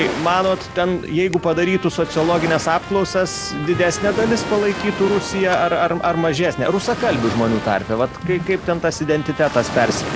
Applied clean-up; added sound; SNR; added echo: none; Trumpet + Waves, surf; 9 dB; none.